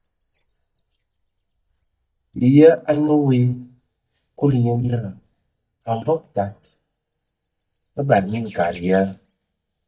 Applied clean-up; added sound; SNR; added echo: neural mask model DeepFilterNet 3.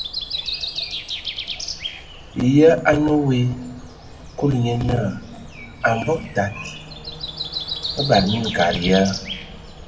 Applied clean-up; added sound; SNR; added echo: none; Breathing; 10 dB; reverberation time 0.4 s.